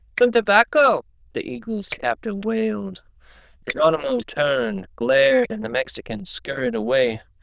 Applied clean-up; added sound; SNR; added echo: neural diffusion model UNIVERSE++.